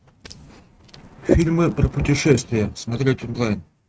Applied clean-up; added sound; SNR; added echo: neural mask model RNNoise.